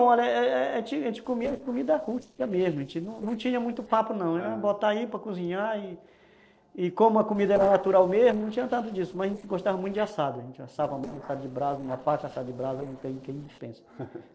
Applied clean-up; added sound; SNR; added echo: neural separator model SepFormer DNS4.